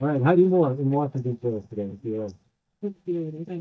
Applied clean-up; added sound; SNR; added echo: neural mask model DeepFilterNet 3.